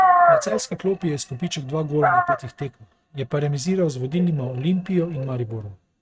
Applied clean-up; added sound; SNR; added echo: neural mask model RNNoise.